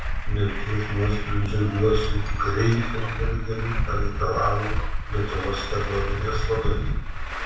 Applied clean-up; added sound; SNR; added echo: none; Truck; 0 dB; reverberation time 0.7 s.